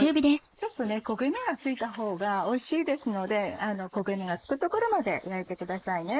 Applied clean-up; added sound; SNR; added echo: neural mask model Resemble Enhance denoiser.